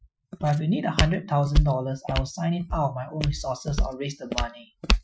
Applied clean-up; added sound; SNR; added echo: classical method Wiener filter.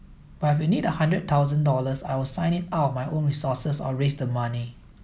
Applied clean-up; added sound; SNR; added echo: none; none; none; none.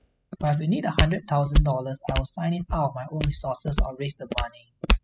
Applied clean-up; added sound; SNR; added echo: classical method spectral subtraction.